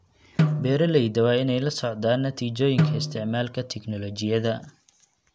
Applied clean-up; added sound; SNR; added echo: none; Snare drum; 4 dB; none.